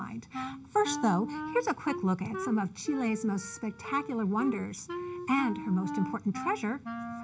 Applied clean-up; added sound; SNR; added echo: none; Wind instrument, woodwind instrument; 8 dB; none.